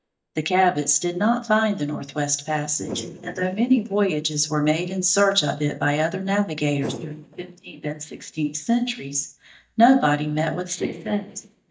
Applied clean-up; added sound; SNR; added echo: neural mask model DeepFilterNet 3.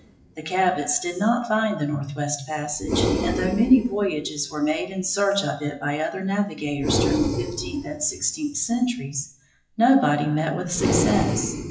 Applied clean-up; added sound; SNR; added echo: classical method WPE with log-MMSE.